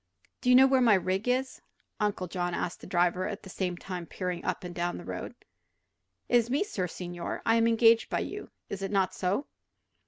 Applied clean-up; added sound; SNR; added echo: none; none; none; none.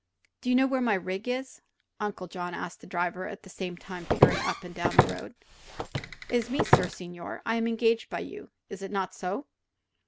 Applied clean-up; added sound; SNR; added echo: none; Walk, footsteps; -4 dB; none.